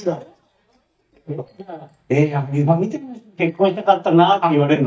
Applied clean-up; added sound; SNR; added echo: neural mask model DeepFilterNet 3.